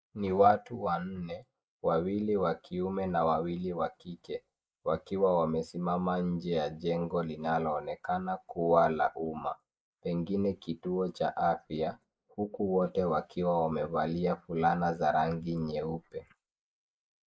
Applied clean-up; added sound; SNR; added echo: neural mask model Resemble Enhance denoiser.